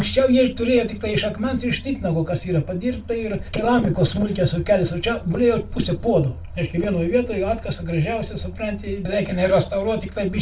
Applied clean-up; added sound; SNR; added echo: none; none; none; reverberation time 0.2 s.